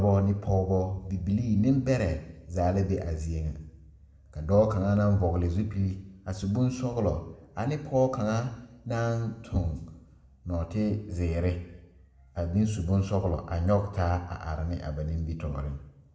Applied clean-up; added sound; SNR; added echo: none; none; none; reverberation time 0.7 s.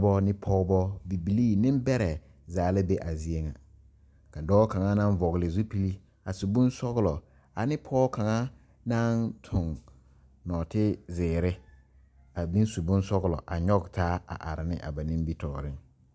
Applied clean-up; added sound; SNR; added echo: none; none; none; none.